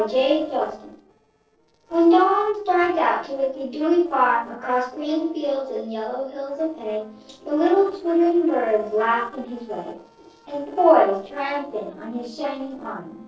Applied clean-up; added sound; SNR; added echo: neural separator model SepFormer DNS4.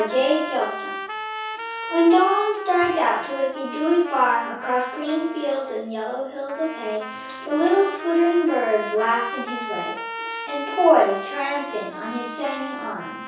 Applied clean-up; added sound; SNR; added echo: none; Trumpet; 10 dB; reverberation time 0.6 s.